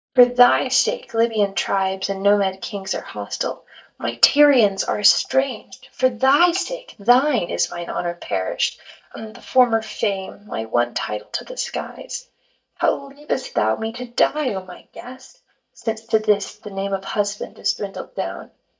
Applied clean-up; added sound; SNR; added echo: neural mask model DeepFilterNet 3.